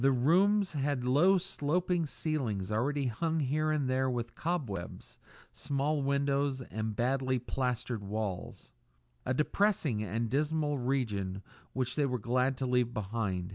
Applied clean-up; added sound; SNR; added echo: none; none; none; none.